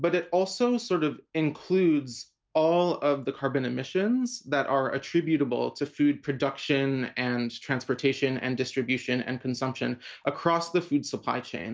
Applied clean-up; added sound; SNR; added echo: none; none; none; none.